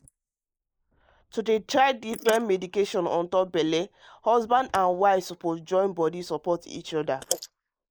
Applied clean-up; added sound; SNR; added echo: neural mask model Resemble Enhance denoiser.